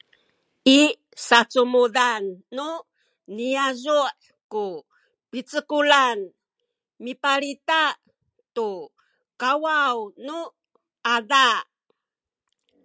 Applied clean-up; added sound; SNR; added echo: none; none; none; none.